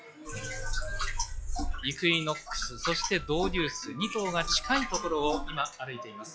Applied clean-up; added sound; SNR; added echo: classical method log-MMSE.